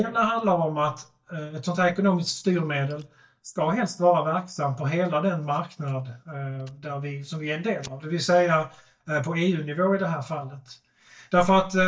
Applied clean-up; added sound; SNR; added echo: neural mask model DeepFilterNet 3.